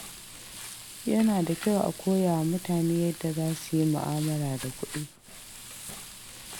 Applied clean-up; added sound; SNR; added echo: none; Frying (food); 13 dB; none.